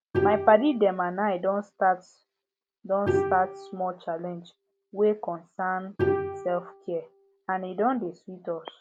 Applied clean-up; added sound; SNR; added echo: none; Bowed string instrument; 6 dB; none.